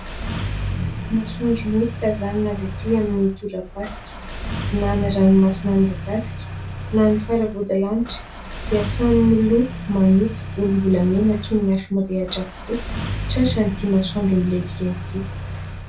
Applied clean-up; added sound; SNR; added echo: none; Engine starting; 8 dB; reverberation time 0.2 s.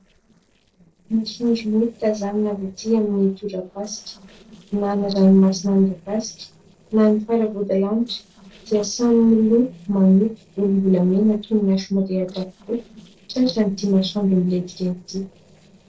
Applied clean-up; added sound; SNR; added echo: neural separator model SepFormer DNS4.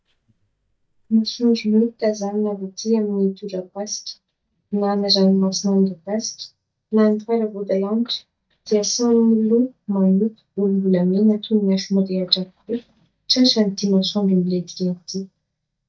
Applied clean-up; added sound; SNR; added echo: neural mask model DeepFilterNet 3.